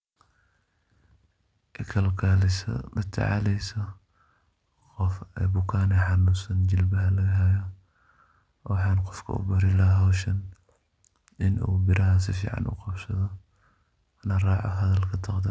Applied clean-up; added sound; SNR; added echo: none; none; none; none.